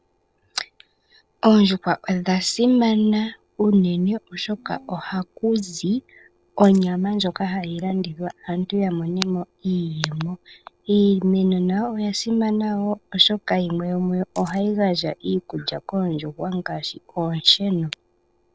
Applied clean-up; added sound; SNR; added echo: neural separator model SepFormer DNS4.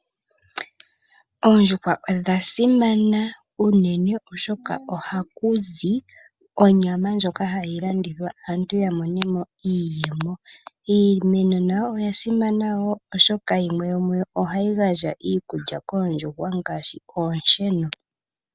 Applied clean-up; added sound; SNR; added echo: none; none; none; none.